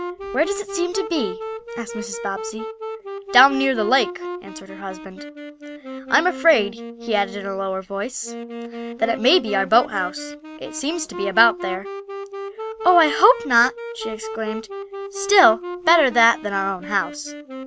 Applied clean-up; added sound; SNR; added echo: none; Wind instrument, woodwind instrument; 10 dB; none.